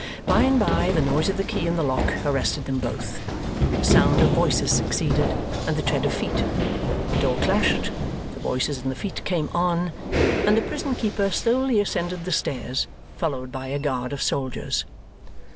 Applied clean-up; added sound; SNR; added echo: none; Run; 1 dB; none.